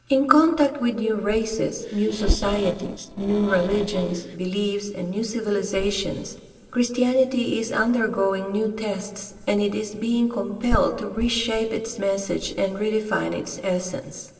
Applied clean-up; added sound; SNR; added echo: neural separator model SepFormer DNS4.